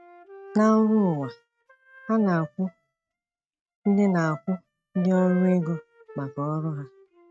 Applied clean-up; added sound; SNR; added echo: neural mask model RNNoise.